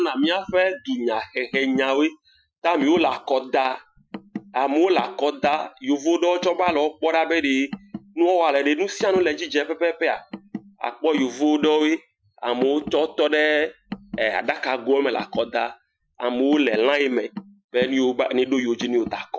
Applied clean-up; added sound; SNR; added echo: classical method Wiener filter.